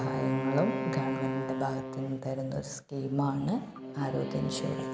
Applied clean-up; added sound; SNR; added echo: none; Wind instrument, woodwind instrument; 4 dB; none.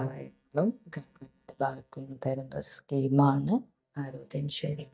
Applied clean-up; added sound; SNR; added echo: neural mask model DeepFilterNet 3.